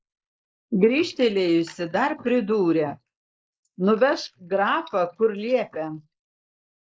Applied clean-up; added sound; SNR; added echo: neural mask model Resemble Enhance denoiser.